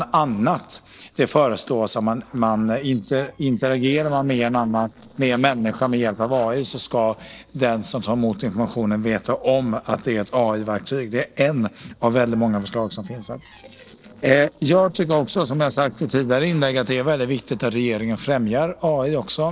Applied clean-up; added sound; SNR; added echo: neural separator model SepFormer DNS4.